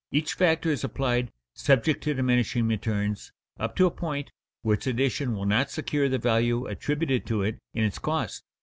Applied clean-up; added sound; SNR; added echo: none; none; none; none.